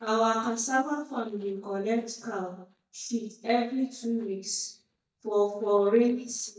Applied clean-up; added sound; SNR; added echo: neural mask model DeepFilterNet 3.